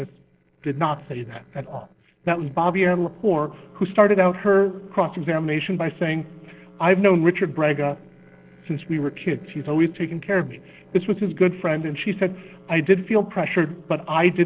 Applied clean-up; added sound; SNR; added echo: neural separator model SepFormer DNS4.